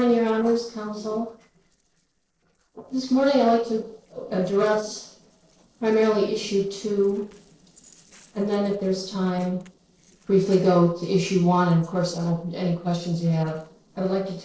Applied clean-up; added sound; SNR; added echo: neural separator model SepFormer DNS4.